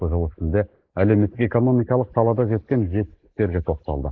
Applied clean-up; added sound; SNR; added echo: neural mask model Resemble Enhance denoiser.